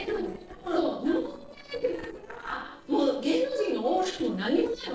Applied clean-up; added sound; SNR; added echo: neural separator model SepFormer DNS4.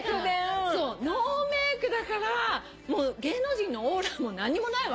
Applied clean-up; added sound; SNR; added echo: none; none; none; none.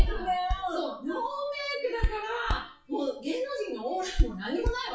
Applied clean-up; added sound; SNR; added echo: classical method WPE with log-MMSE.